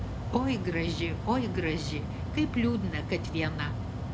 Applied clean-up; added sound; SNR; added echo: none; Mechanical fan; 2 dB; none.